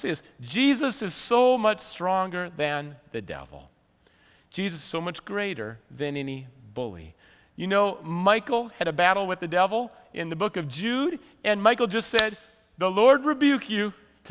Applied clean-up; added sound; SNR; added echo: none; none; none; none.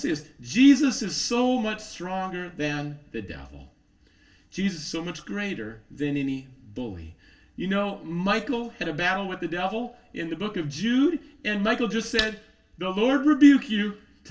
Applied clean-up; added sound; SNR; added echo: none; none; none; reverberation time 0.2 s.